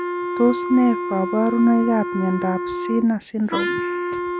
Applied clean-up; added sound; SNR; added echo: none; Wind instrument, woodwind instrument; 5 dB; none.